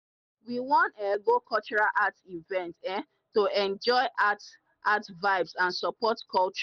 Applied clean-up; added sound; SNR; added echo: none; none; none; none.